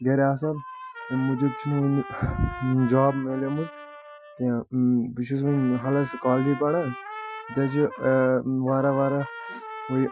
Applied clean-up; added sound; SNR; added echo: classical method Wiener filter.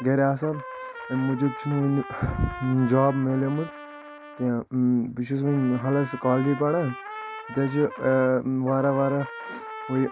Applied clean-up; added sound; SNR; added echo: none; Trumpet; 14 dB; none.